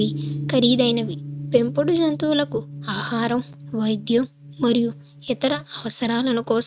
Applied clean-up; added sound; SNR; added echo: neural mask model RNNoise.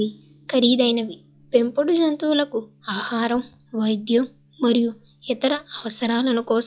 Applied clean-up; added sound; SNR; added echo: classical method log-MMSE.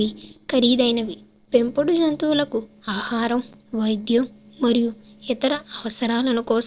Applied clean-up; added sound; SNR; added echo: neural separator model SepFormer DNS4.